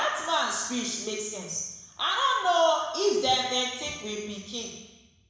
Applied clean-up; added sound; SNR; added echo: none; none; none; reverberation time 1.0 s.